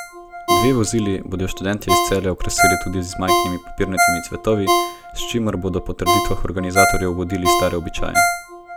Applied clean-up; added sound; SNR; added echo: none; Ringtone; -1 dB; none.